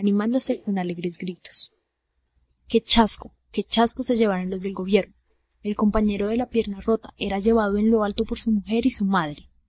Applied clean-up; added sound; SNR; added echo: neural mask model DeepFilterNet 3.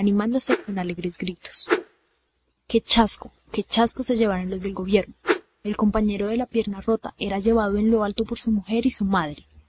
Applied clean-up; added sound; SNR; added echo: neural mask model RNNoise.